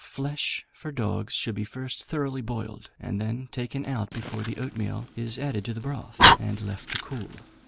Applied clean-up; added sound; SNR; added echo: none; Fire; -1 dB; none.